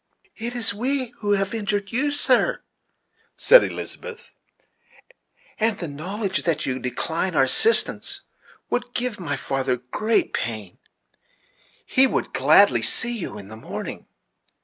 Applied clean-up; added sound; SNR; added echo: none; none; none; none.